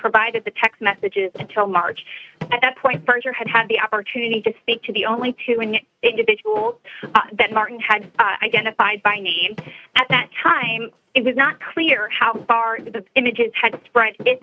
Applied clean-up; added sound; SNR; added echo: neural mask model RNNoise.